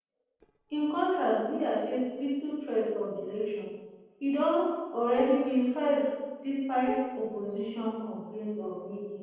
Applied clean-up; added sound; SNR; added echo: neural separator model SepFormer DNS4.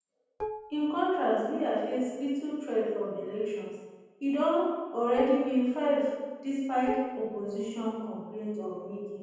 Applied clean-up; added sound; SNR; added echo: none; Dishes, pots, and pans; 12 dB; reverberation time 1.2 s.